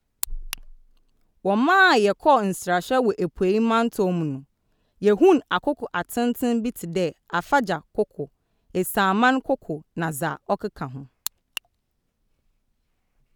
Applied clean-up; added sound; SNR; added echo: none; none; none; none.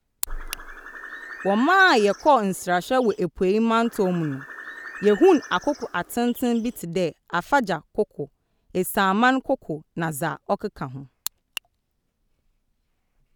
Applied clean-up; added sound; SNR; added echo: none; Bird; 17 dB; none.